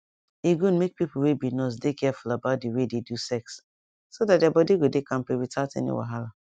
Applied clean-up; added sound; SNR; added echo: none; none; none; none.